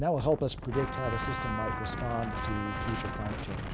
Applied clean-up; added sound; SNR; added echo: none; Trumpet + Wind; 2 dB; none.